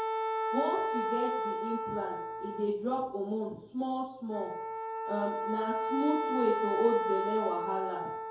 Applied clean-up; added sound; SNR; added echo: none; Wind instrument, woodwind instrument; 1 dB; reverberation time 2.3 s.